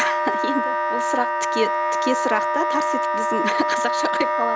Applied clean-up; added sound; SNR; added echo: none; Wind instrument, woodwind instrument; -4 dB; none.